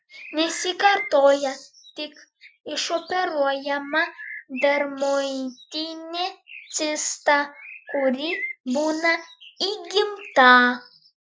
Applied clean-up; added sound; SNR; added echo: classical method Wiener filter.